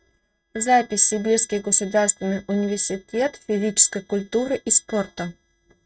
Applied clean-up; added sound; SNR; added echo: neural mask model RNNoise.